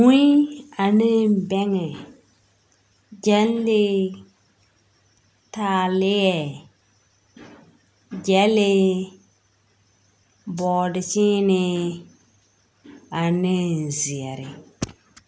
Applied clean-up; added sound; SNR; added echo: none; none; none; none.